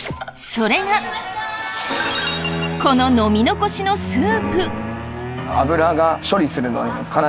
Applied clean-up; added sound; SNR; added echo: none; none; none; none.